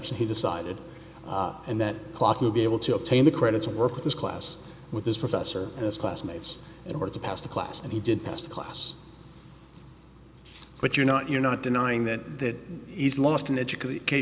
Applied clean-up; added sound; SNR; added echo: none; none; none; none.